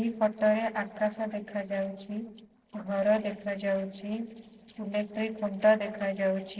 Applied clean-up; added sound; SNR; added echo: neural separator model SepFormer DNS4.